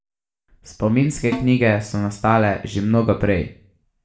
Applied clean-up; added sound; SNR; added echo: none; Snare drum; 13 dB; reverberation time 0.4 s.